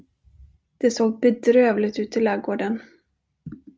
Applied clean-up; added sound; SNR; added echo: none; none; none; none.